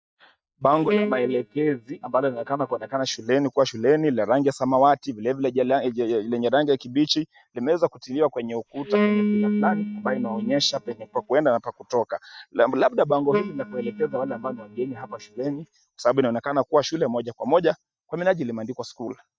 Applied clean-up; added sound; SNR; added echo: neural mask model DeepFilterNet 3.